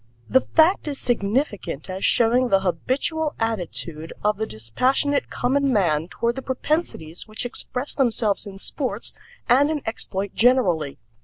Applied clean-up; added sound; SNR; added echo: none; none; none; none.